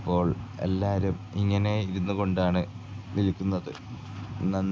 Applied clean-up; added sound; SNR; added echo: none; none; none; none.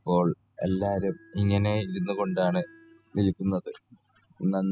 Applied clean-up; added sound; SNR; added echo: classical method spectral subtraction.